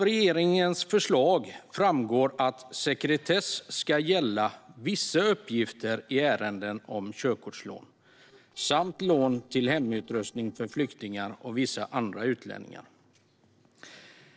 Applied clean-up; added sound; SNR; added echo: neural separator model SepFormer DNS4.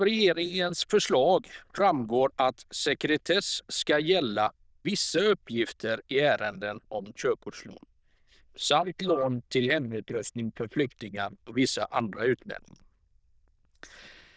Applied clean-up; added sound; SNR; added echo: neural diffusion model UNIVERSE++.